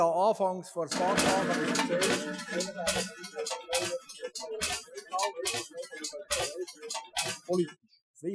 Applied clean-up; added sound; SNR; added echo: classical method Wiener filter.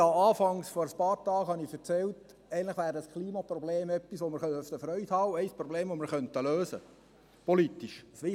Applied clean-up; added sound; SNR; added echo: none; none; none; none.